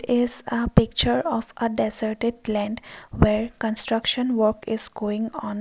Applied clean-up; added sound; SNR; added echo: none; none; none; none.